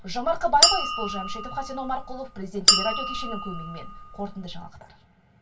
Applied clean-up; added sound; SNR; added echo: none; Chink, clink; -4 dB; reverberation time 0.2 s.